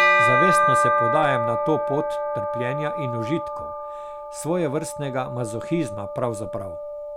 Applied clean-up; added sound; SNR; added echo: none; Bell; -4 dB; none.